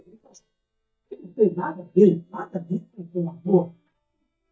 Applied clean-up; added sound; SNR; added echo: neural mask model DeepFilterNet 3.